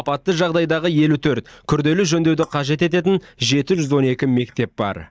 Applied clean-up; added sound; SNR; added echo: neural mask model DeepFilterNet 3.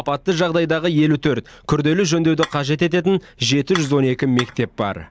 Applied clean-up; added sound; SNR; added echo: none; Dishes, pots, and pans / Chink, clink; 12 dB; none.